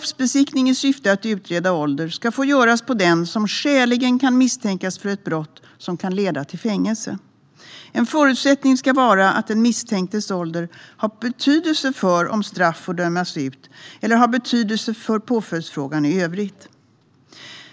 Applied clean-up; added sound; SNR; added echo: none; none; none; none.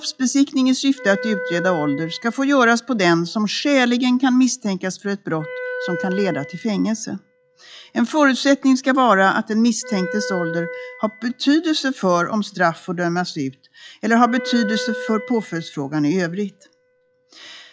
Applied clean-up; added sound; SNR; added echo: classical method log-MMSE.